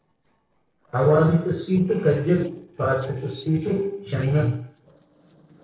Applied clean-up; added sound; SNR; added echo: neural separator model SepFormer DNS4.